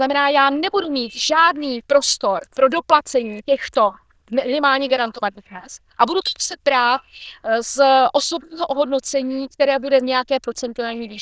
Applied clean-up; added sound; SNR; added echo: neural diffusion model UNIVERSE++.